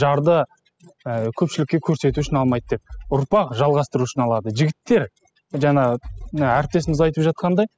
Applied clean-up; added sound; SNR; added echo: classical method spectral subtraction.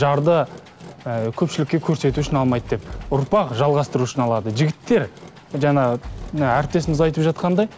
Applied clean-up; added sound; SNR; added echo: none; Engine + Fireworks; 17 dB; none.